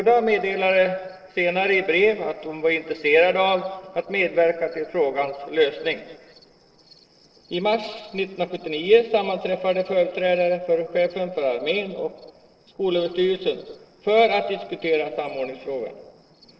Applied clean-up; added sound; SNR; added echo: neural separator model SepFormer DNS4.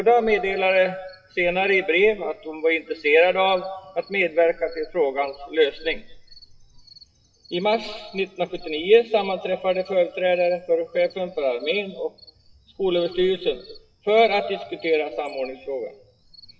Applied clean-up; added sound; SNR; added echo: classical method WPE with log-MMSE.